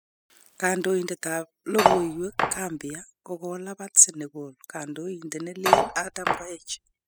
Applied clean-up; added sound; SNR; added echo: classical method spectral subtraction.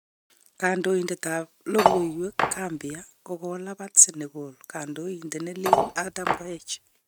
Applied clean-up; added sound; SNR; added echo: neural mask model RNNoise.